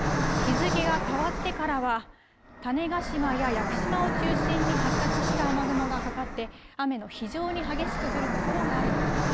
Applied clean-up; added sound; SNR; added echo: none; Fixed-wing aircraft, airplane; -3 dB; none.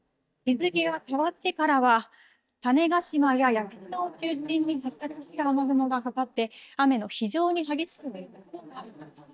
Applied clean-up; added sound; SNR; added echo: neural mask model DeepFilterNet 3.